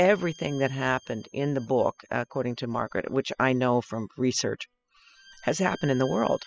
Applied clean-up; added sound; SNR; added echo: classical method spectral subtraction.